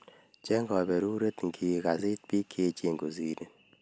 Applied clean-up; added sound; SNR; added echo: none; none; none; none.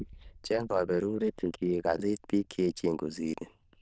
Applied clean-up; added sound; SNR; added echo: neural diffusion model UNIVERSE++.